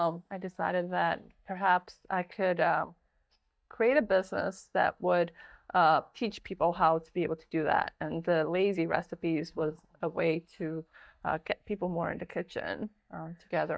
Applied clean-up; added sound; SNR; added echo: neural mask model DeepFilterNet 3.